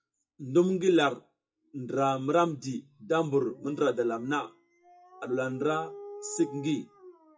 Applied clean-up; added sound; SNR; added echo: classical method WPE with log-MMSE.